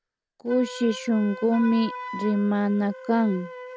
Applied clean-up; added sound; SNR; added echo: none; Wind instrument, woodwind instrument; 13 dB; none.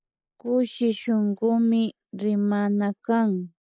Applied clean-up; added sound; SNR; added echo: neural mask model Resemble Enhance denoiser.